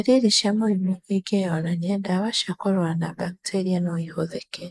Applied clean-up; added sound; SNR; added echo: neural mask model Resemble Enhance denoiser.